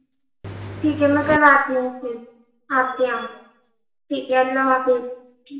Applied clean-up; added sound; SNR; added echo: none; Engine; 10 dB; reverberation time 0.8 s.